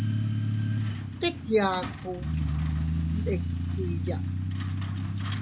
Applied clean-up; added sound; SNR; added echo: none; Truck; -5 dB; none.